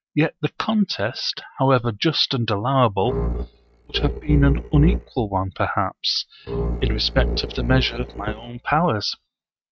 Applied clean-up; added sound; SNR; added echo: neural mask model RNNoise.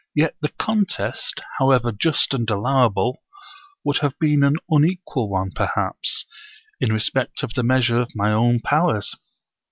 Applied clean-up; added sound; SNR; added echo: none; none; none; none.